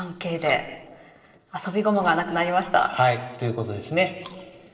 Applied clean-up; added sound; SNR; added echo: neural separator model SepFormer DNS4.